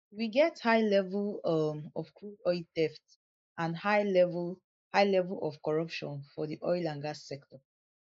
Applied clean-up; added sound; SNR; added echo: neural mask model Resemble Enhance denoiser.